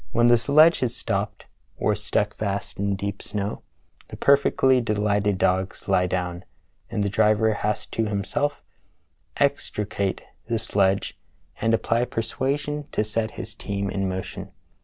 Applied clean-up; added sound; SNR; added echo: none; none; none; none.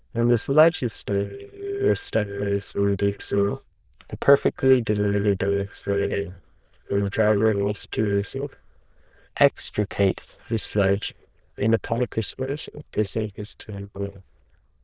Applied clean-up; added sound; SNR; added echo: neural diffusion model UNIVERSE++.